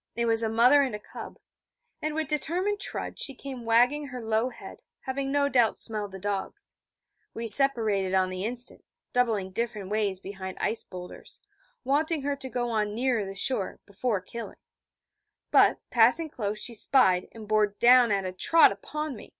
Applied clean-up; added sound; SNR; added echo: none; none; none; none.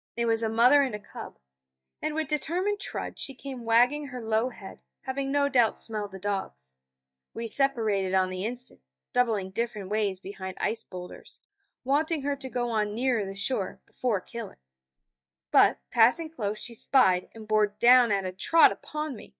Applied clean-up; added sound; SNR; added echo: neural mask model DeepFilterNet 3.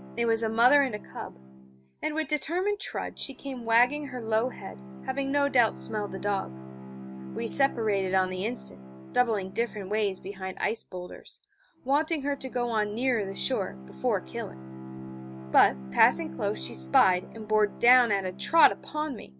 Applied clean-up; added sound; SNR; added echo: none; Bowed string instrument; 14 dB; none.